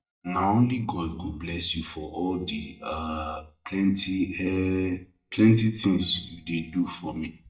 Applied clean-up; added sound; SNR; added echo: neural mask model DeepFilterNet 3.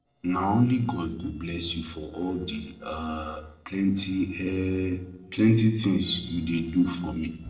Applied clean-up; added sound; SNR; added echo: neural separator model SepFormer DNS4.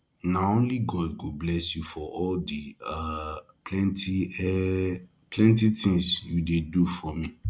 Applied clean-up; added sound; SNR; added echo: none; none; none; none.